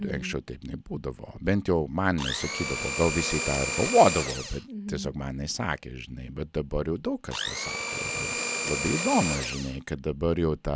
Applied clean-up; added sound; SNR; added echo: none; Domestic sounds, home sounds; 3 dB; none.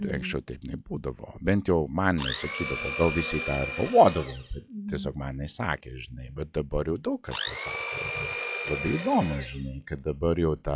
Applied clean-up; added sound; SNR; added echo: classical method log-MMSE.